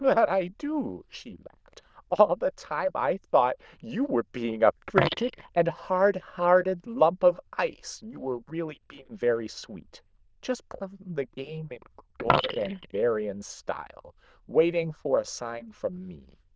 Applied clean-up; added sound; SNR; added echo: neural diffusion model UNIVERSE++.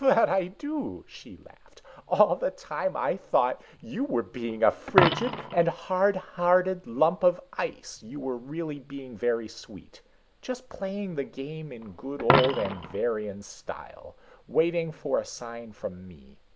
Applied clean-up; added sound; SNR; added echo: none; Coin (dropping); 7 dB; none.